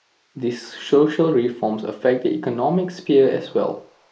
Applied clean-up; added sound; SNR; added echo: neural mask model Resemble Enhance denoiser.